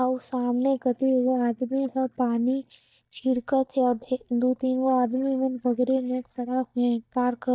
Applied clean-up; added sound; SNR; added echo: neural mask model DeepFilterNet 3.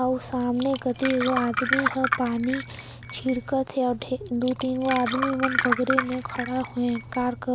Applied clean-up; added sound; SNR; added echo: none; Glass; 5 dB; none.